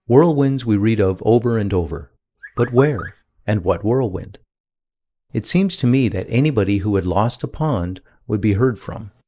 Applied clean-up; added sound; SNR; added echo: neural mask model Resemble Enhance denoiser.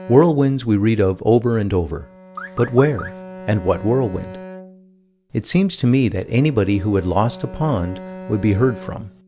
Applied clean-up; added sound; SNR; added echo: none; Car + Bowed string instrument; 17 dB; none.